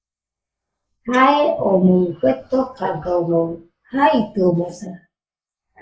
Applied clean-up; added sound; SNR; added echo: neural mask model Resemble Enhance denoiser.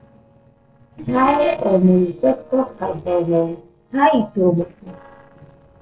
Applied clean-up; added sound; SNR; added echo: neural separator model SepFormer DNS4.